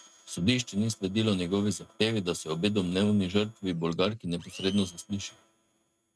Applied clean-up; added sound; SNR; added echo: neural mask model RNNoise.